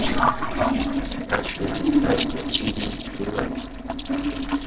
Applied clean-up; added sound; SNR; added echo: neural separator model SepFormer DNS4.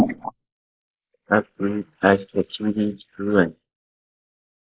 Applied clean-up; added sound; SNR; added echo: neural mask model Resemble Enhance denoiser.